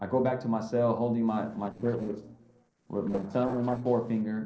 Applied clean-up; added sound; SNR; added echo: neural separator model SepFormer DNS4.